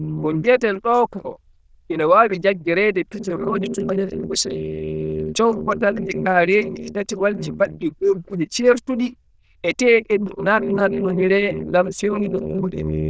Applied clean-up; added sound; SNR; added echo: neural diffusion model UNIVERSE++.